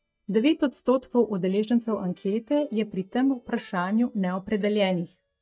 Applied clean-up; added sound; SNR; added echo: neural mask model DeepFilterNet 3.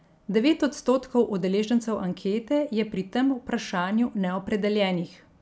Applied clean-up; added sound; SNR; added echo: none; none; none; none.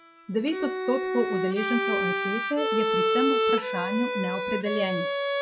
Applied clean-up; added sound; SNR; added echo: classical method log-MMSE.